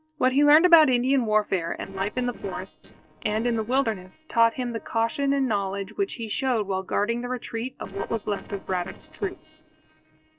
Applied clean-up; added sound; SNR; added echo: neural separator model SepFormer DNS4.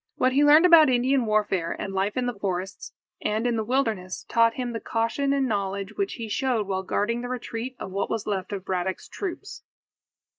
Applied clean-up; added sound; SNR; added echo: neural mask model Resemble Enhance denoiser.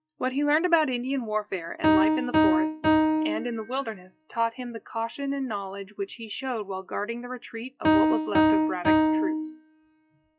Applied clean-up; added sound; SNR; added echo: classical method log-MMSE.